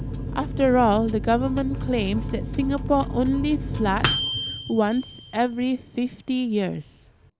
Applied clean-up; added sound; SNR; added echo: none; Microwave oven; 6 dB; none.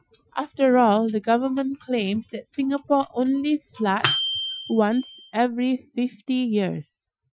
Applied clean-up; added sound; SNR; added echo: classical method Wiener filter.